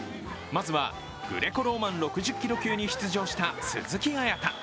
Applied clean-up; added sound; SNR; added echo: none; none; none; none.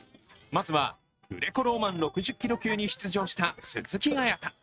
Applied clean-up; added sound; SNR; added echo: neural mask model RNNoise.